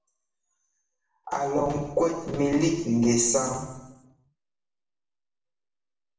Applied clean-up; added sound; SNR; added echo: none; none; none; reverberation time 0.9 s.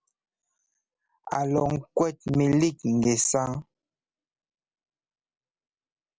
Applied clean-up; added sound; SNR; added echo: none; none; none; none.